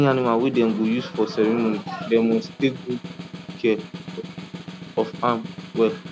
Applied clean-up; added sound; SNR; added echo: none; Snare drum; 13 dB; none.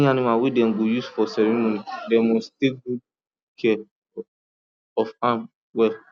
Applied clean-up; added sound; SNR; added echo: none; none; none; none.